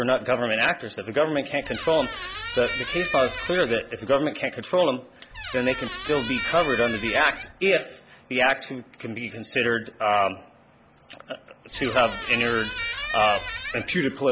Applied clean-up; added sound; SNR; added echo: none; Squeak; 7 dB; none.